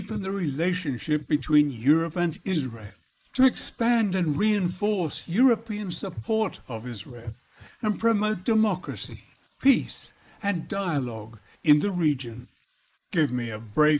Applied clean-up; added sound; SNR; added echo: neural mask model Resemble Enhance denoiser.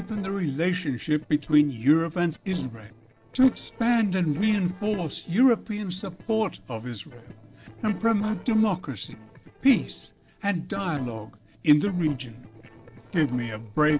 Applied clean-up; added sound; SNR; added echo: neural separator model SepFormer DNS4.